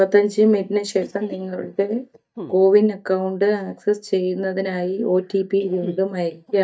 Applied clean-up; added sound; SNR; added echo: neural mask model DeepFilterNet 3.